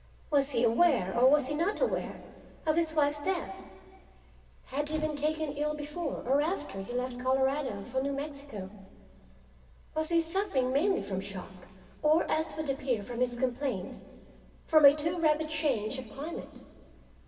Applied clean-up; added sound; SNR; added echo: none; Tearing; 12 dB; reverberation time 2.2 s.